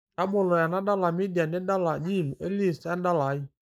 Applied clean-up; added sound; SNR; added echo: neural mask model Resemble Enhance denoiser.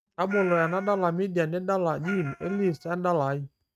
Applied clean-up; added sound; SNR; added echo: neural mask model RNNoise.